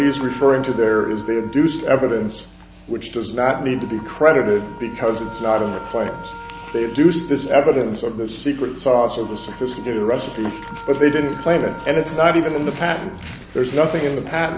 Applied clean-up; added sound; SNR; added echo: none; Wind instrument, woodwind instrument + Dog; 16 dB; none.